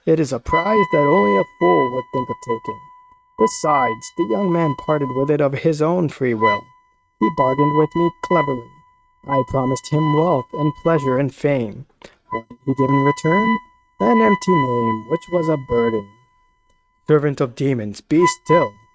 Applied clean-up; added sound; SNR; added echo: neural mask model RNNoise.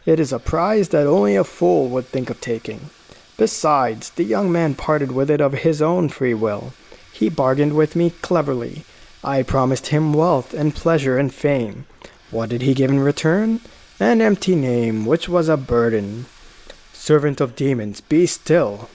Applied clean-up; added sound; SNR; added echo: neural mask model Resemble Enhance denoiser.